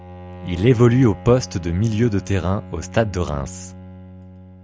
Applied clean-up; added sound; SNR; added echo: none; Bowed string instrument; 16 dB; none.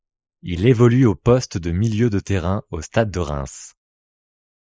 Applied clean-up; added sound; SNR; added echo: neural mask model Resemble Enhance denoiser.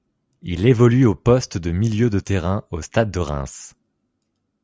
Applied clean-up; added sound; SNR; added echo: none; none; none; none.